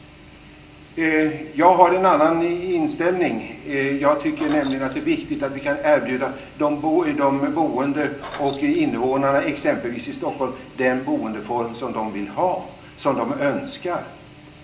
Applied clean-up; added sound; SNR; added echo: none; Keys jangling; 16 dB; reverberation time 0.5 s.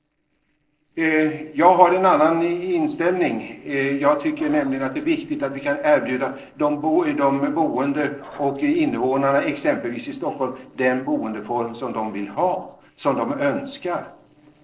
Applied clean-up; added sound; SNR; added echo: neural separator model SepFormer DNS4.